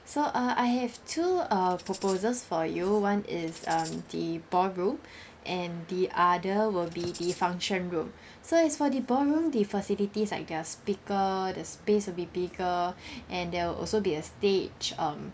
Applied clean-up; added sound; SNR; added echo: none; Tambourine; 18 dB; none.